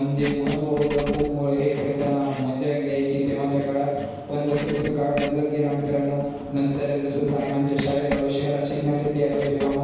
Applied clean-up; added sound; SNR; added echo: none; Writing; 13 dB; reverberation time 1.2 s.